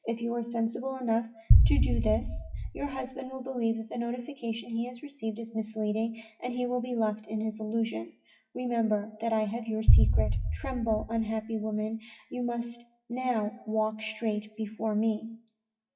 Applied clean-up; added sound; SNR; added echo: classical method WPE with log-MMSE.